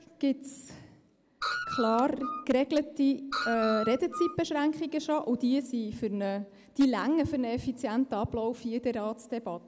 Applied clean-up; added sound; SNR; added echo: none; Screech; 6 dB; none.